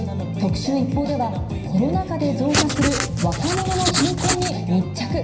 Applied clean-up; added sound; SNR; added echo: none; Writing; 2 dB; reverberation time 0.9 s.